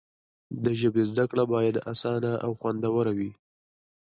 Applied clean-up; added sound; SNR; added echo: none; none; none; none.